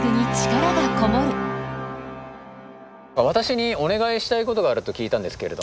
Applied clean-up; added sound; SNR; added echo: none; none; none; none.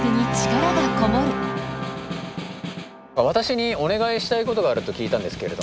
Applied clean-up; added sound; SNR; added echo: none; Snare drum; 12 dB; none.